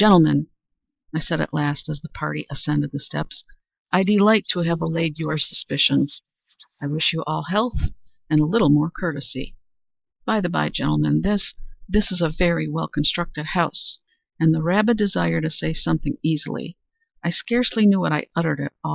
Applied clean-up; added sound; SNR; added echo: neural mask model Resemble Enhance denoiser.